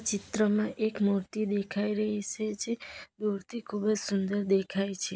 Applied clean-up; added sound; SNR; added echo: none; none; none; none.